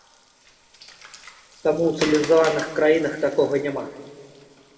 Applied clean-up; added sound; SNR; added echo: none; Water; 15 dB; reverberation time 1.8 s.